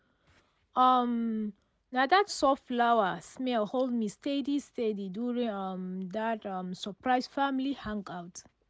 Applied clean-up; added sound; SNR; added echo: none; none; none; none.